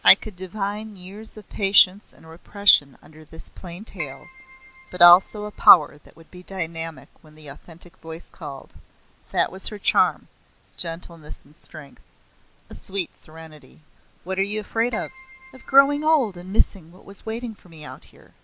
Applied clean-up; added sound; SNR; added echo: none; Keyboard (musical); 18 dB; none.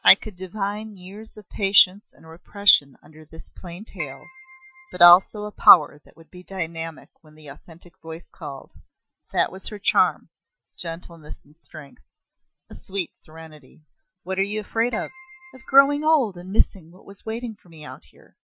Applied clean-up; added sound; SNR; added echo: classical method Wiener filter.